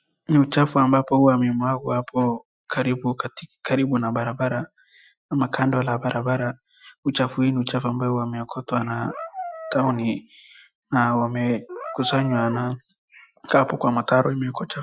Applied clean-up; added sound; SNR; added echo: classical method Wiener filter.